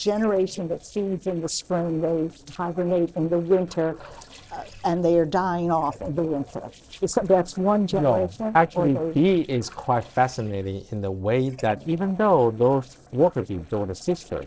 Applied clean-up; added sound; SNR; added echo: neural separator model SepFormer DNS4.